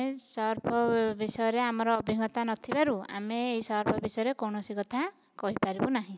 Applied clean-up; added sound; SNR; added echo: none; none; none; none.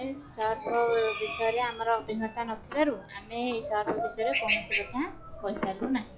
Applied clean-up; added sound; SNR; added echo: classical method log-MMSE.